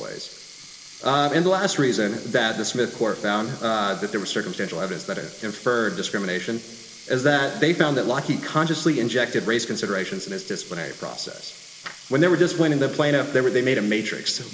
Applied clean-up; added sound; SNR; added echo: none; Sink (filling or washing); 19 dB; reverberation time 1.6 s.